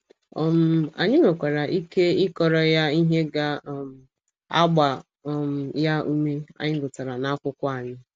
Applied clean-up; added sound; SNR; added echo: none; none; none; none.